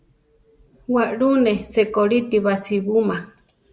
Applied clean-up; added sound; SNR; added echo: none; none; none; none.